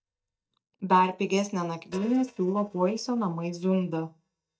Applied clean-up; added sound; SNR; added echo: neural mask model DeepFilterNet 3.